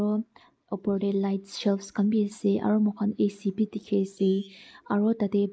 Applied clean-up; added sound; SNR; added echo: neural mask model Resemble Enhance denoiser.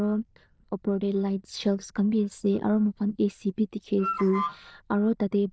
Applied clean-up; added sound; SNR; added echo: neural diffusion model UNIVERSE++.